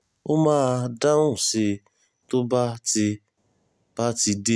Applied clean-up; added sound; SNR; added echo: none; none; none; none.